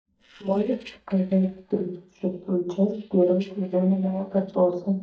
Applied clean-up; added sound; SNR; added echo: neural mask model DeepFilterNet 3.